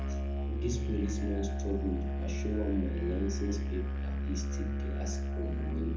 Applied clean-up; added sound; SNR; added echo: none; Musical instrument; -4 dB; reverberation time 0.6 s.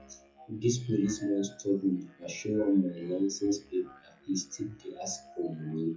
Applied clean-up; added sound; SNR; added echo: classical method WPE with log-MMSE.